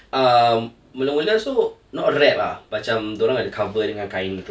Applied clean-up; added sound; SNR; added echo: none; none; none; none.